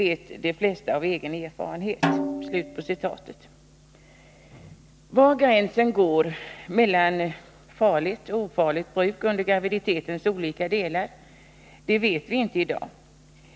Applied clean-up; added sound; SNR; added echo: none; Snare drum; 6 dB; none.